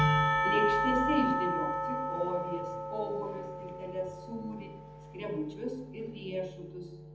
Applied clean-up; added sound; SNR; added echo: none; Church bell / Percussion; -1 dB; reverberation time 0.8 s.